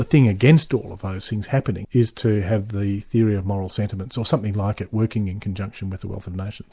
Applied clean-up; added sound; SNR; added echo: none; none; none; none.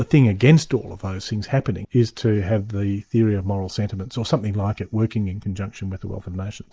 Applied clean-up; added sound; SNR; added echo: neural mask model Resemble Enhance denoiser.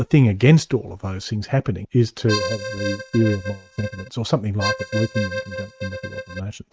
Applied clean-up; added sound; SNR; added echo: neural mask model RNNoise.